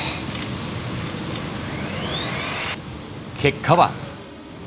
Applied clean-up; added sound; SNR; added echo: none; Sawing; 4 dB; none.